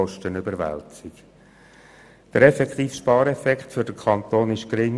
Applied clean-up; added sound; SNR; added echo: none; none; none; none.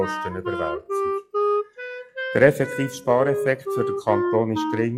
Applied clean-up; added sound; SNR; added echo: classical method log-MMSE.